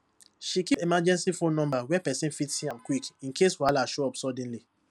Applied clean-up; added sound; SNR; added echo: none; none; none; none.